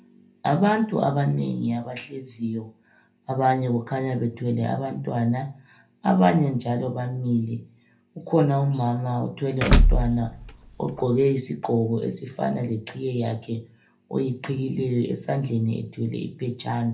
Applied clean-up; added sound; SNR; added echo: none; Door / Car; -4 dB; reverberation time 0.3 s.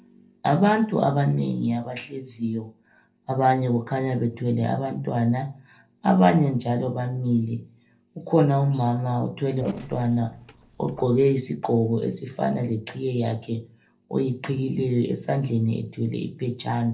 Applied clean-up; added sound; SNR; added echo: neural separator model SepFormer DNS4.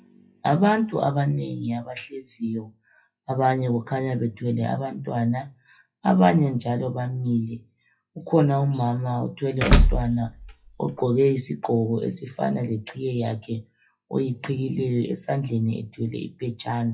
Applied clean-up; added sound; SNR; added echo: classical method WPE with log-MMSE.